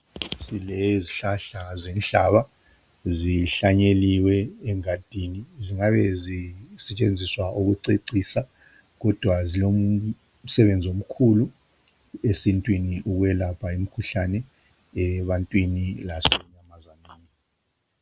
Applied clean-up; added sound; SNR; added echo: none; none; none; none.